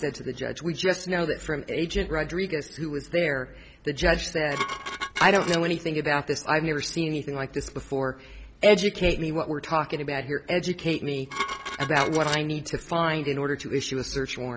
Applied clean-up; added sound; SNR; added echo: none; Dishes, pots, and pans; 8 dB; none.